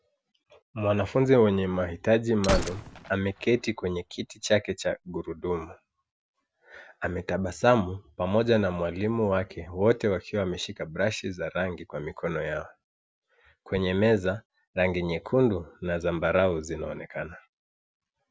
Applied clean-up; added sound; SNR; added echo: none; Gunshot, gunfire; 9 dB; none.